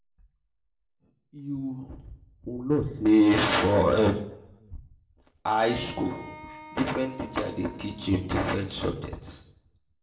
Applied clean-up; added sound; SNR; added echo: none; Wind instrument, woodwind instrument; 18 dB; reverberation time 0.6 s.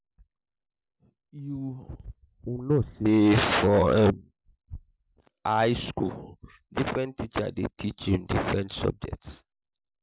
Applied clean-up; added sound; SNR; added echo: none; none; none; none.